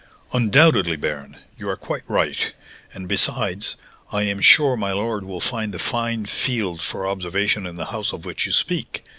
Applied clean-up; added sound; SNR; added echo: none; none; none; none.